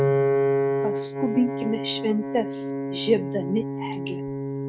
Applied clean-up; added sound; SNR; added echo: neural mask model RNNoise.